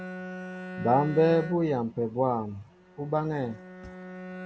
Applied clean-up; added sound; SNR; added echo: none; Bowed string instrument; 13 dB; none.